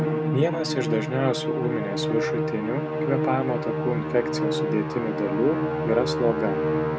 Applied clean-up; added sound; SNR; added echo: none; Musical instrument; -1 dB; none.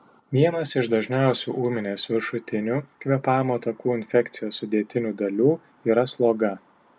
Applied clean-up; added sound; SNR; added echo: none; none; none; none.